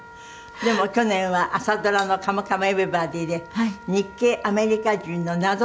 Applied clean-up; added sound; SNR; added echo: none; Cutlery, silverware + Wind instrument, woodwind instrument; 19 dB; none.